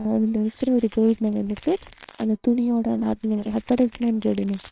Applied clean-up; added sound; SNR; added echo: neural separator model SepFormer WHAMR!.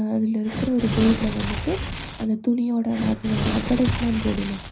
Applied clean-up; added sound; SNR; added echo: none; Tearing; 4 dB; reverberation time 0.4 s.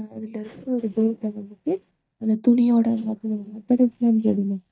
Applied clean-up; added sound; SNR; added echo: neural mask model DeepFilterNet 3.